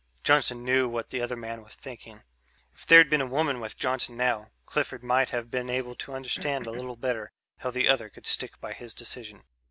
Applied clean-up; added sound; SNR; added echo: none; Cough; 19 dB; none.